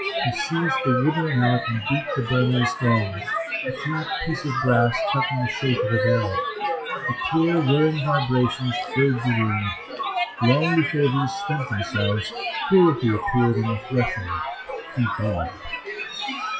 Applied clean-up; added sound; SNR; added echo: classical method WPE with log-MMSE.